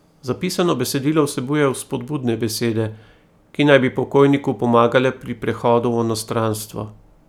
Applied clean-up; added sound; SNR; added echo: none; none; none; none.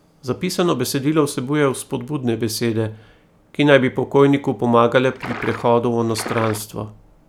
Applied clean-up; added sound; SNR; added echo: none; Liquid; 11 dB; none.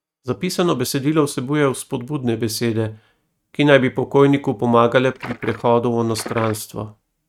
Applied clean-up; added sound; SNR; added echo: neural mask model RNNoise.